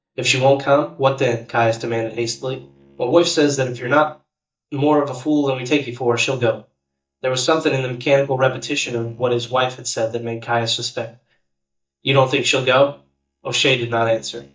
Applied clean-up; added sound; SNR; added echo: neural mask model DeepFilterNet 3.